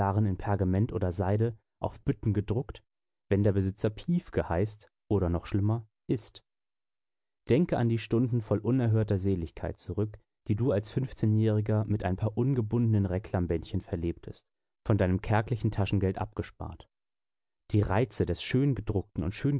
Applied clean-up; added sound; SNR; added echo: none; none; none; none.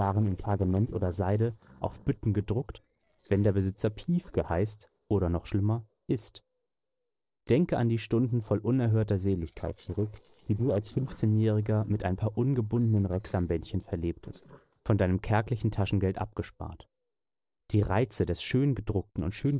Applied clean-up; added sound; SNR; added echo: neural separator model SepFormer DNS4.